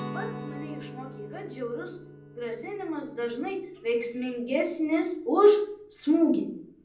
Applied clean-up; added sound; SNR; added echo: none; Guitar; 16 dB; reverberation time 0.6 s.